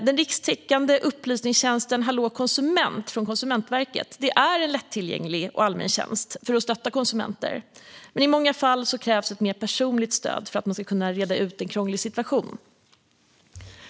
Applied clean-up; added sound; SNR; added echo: none; none; none; none.